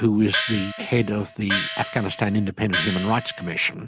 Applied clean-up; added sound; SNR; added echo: none; Gong; 6 dB; none.